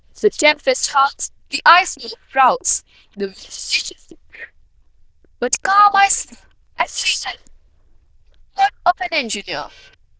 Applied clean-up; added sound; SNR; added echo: neural diffusion model UNIVERSE++.